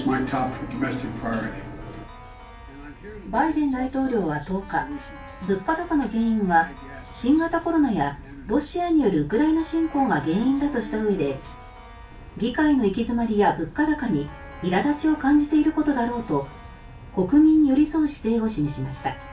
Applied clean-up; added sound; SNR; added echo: none; Keyboard (musical); 19 dB; reverberation time 0.2 s.